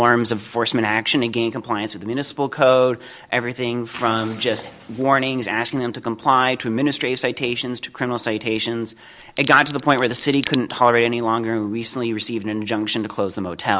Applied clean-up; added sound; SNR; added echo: none; Crack; 15 dB; none.